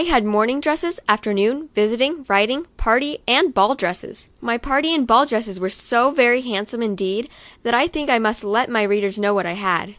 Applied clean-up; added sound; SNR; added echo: none; none; none; none.